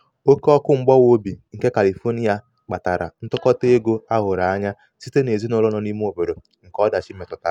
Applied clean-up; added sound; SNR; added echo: none; none; none; none.